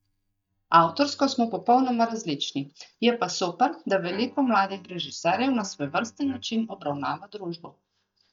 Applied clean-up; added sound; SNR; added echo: neural mask model DeepFilterNet 3.